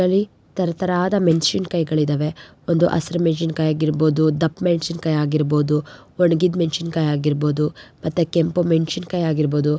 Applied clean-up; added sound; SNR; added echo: none; none; none; none.